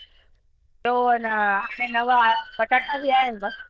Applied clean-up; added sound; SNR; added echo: neural diffusion model UNIVERSE++.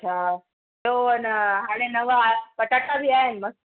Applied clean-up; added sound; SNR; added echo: none; none; none; none.